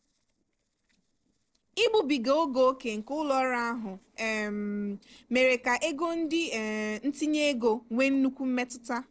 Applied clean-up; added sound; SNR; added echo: neural separator model SepFormer DNS4.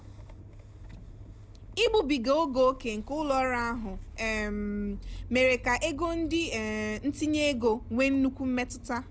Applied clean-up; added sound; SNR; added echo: none; Engine starting / Motor vehicle (road); 13 dB; none.